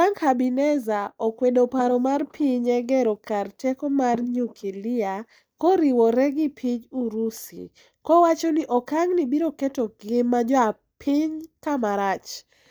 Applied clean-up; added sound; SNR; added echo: neural mask model DeepFilterNet 3.